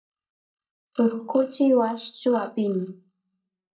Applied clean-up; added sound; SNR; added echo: neural mask model DeepFilterNet 3.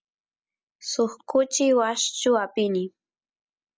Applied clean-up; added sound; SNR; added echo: none; none; none; none.